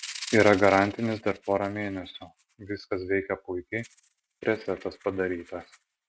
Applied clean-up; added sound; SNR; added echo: neural mask model RNNoise.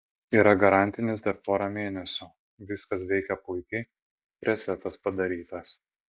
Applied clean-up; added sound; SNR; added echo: neural mask model DeepFilterNet 3.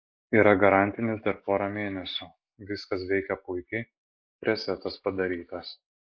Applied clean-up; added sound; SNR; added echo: neural mask model Resemble Enhance denoiser.